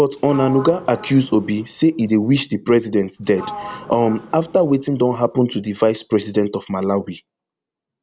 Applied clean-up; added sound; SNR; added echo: none; Sliding door; 17 dB; none.